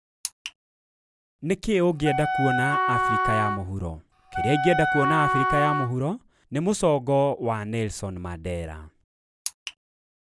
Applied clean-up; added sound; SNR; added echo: none; Wind instrument, woodwind instrument; -2 dB; none.